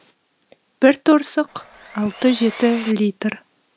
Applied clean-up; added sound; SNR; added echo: none; Sawing; 13 dB; none.